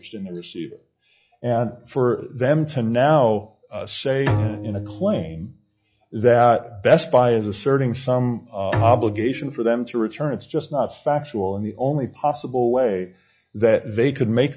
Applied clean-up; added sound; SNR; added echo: classical method log-MMSE.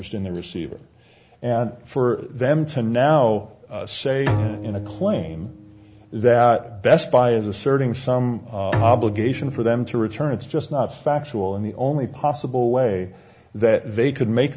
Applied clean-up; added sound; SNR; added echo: none; Bowed string instrument; 9 dB; none.